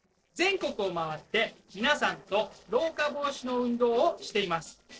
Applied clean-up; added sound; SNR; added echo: neural separator model SepFormer DNS4.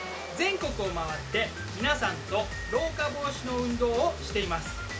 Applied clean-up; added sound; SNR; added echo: none; Car; 14 dB; none.